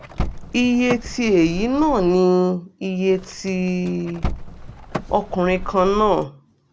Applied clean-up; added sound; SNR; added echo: none; Car; 11 dB; none.